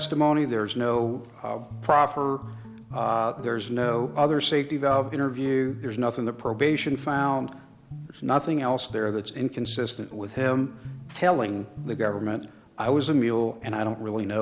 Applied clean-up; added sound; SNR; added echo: none; Guitar; 15 dB; none.